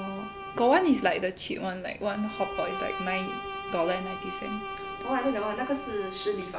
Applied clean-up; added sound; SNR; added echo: none; Bowed string instrument; 8 dB; none.